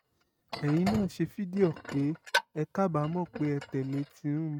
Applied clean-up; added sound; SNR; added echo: neural mask model RNNoise.